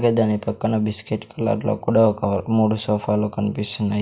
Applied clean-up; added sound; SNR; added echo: none; none; none; none.